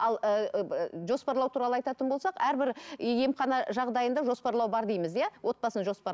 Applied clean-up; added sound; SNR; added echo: none; none; none; none.